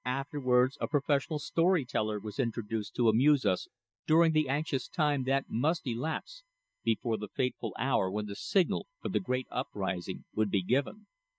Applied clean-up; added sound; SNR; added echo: neural mask model DeepFilterNet 3.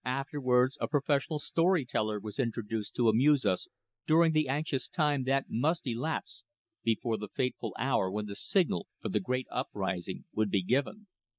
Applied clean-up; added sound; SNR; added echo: neural mask model Resemble Enhance denoiser.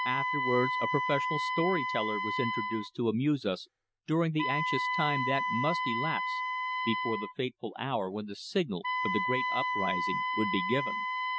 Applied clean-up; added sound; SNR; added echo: none; Wind instrument, woodwind instrument; 0 dB; none.